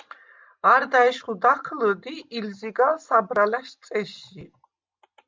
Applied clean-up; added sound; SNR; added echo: none; none; none; none.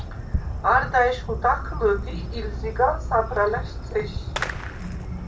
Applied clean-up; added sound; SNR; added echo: none; Fireworks; 5 dB; reverberation time 0.3 s.